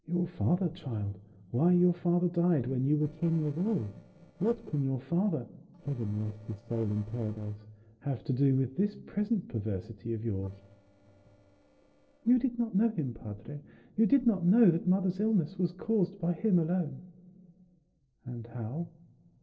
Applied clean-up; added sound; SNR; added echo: neural separator model SepFormer DNS4.